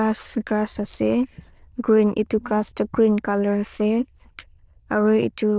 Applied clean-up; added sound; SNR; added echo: neural diffusion model UNIVERSE++.